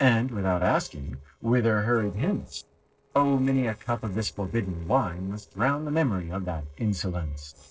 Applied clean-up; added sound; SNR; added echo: neural separator model SepFormer DNS4.